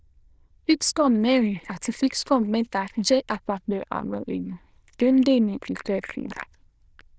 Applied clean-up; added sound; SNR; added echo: neural diffusion model UNIVERSE++.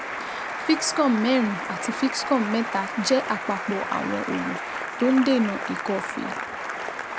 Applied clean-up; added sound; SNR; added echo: none; Applause; 6 dB; none.